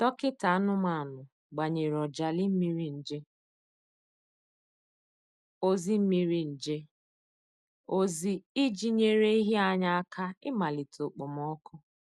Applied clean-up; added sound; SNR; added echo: none; none; none; none.